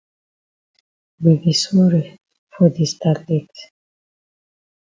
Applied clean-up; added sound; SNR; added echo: none; none; none; none.